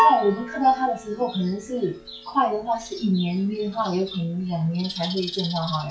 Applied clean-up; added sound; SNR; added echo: classical method log-MMSE.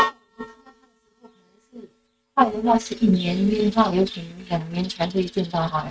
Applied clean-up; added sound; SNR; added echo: neural mask model RNNoise.